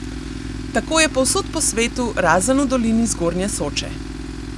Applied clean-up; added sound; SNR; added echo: none; Tools; 8 dB; none.